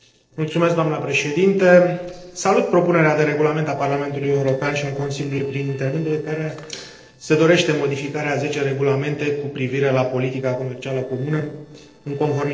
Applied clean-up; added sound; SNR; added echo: neural separator model SepFormer DNS4.